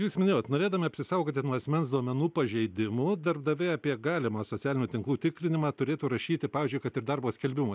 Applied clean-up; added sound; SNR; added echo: none; none; none; none.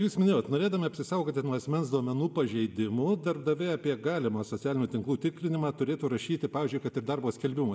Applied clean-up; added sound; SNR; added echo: none; none; none; reverberation time 0.7 s.